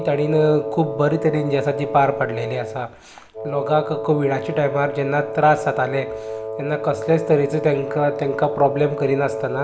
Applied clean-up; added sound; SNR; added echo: none; Wind instrument, woodwind instrument; 7 dB; none.